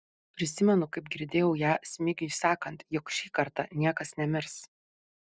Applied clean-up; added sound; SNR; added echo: none; none; none; none.